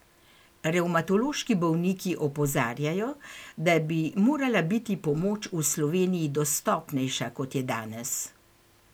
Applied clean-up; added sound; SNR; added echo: none; none; none; none.